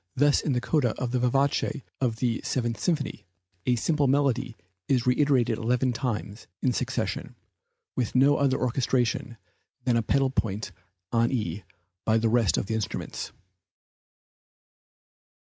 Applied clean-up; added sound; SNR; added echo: none; none; none; none.